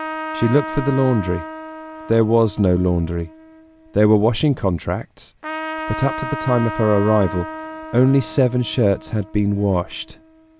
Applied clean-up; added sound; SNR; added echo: none; Trumpet; 12 dB; none.